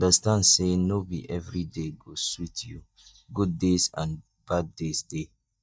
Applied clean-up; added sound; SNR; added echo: neural mask model DeepFilterNet 3.